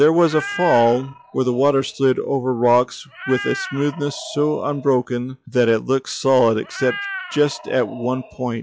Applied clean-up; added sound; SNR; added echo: classical method log-MMSE.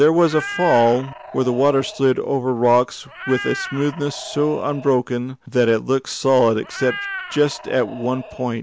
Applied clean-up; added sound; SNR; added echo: none; Meow; 13 dB; none.